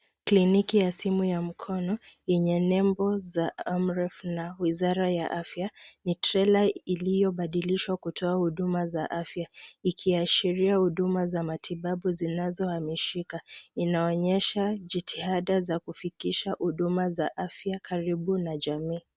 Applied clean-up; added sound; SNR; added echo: none; none; none; none.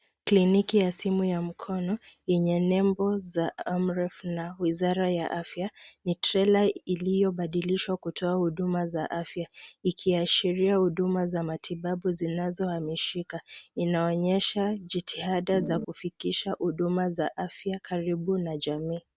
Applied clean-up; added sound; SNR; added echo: none; Organ; 5 dB; none.